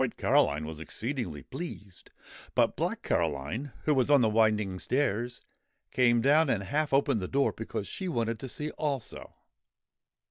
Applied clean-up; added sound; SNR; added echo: none; none; none; none.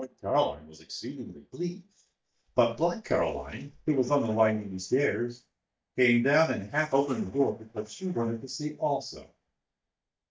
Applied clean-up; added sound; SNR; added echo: neural mask model DeepFilterNet 3.